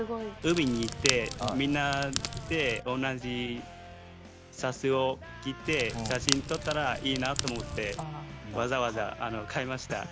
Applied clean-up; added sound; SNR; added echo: none; Crackle; 4 dB; none.